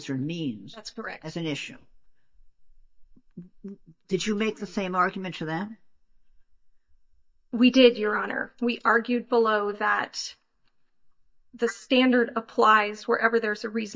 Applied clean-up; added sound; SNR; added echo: neural mask model DeepFilterNet 3.